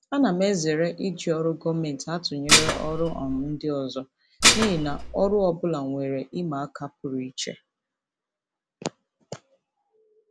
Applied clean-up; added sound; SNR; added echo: none; Dishes, pots, and pans; -4 dB; none.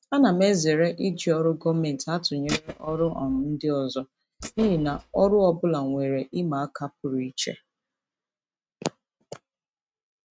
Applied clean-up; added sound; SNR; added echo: neural mask model RNNoise.